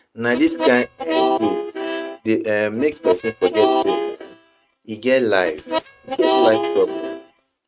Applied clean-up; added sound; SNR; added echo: neural mask model RNNoise.